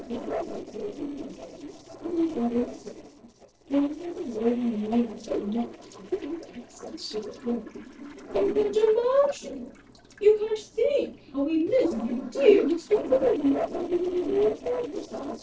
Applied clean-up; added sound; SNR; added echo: neural separator model SepFormer DNS4.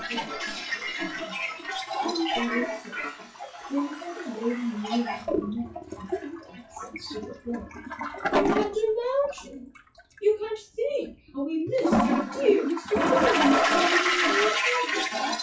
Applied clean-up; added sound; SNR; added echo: classical method WPE with log-MMSE.